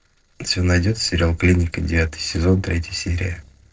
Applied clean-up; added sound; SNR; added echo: neural separator model SepFormer DNS4.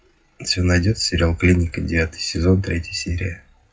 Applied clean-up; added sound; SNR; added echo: classical method WPE with log-MMSE.